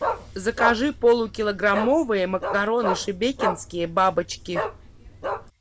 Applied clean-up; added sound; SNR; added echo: none; Bark; 7 dB; none.